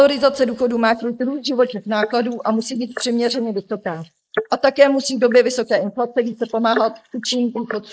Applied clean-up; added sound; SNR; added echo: neural mask model Resemble Enhance denoiser.